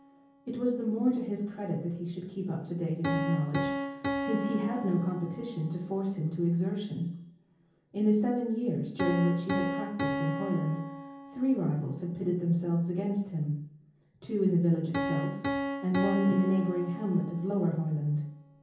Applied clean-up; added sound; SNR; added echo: none; Piano; 7 dB; reverberation time 0.7 s.